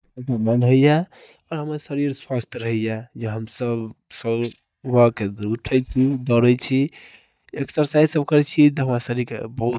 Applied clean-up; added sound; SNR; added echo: neural mask model DeepFilterNet 3.